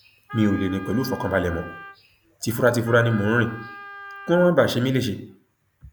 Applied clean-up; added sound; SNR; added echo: none; Wind instrument, woodwind instrument; 16 dB; none.